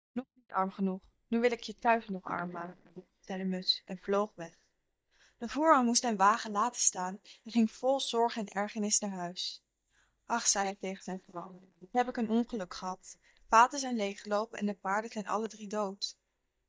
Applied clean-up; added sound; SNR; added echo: neural mask model DeepFilterNet 3.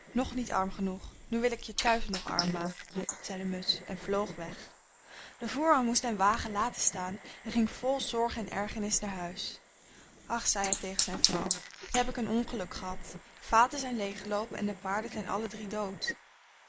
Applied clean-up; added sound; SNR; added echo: neural mask model Resemble Enhance denoiser.